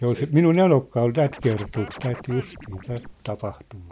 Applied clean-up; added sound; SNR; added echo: none; Scratching (performance technique); 17 dB; none.